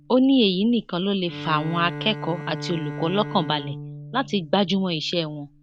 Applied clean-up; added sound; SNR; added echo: none; Bowed string instrument; 12 dB; none.